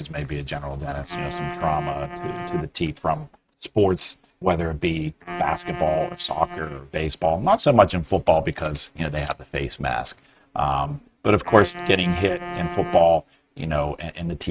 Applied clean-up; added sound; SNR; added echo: neural mask model RNNoise.